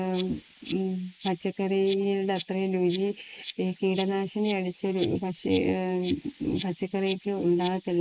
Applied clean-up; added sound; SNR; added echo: neural mask model Resemble Enhance denoiser.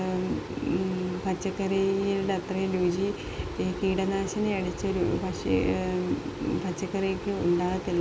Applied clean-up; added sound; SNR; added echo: none; none; none; none.